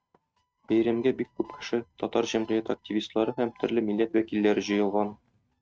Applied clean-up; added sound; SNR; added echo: neural mask model RNNoise.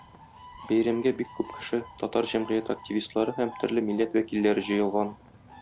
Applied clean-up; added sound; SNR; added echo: none; Brass instrument + Bird; 19 dB; none.